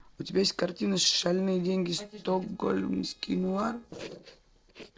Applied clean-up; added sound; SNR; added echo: neural separator model SepFormer DNS4.